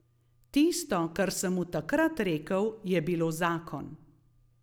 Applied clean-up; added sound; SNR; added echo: none; none; none; none.